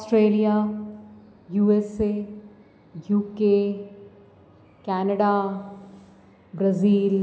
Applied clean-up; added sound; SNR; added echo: none; none; none; none.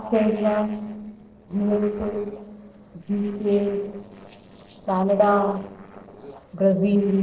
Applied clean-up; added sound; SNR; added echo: neural separator model SepFormer DNS4.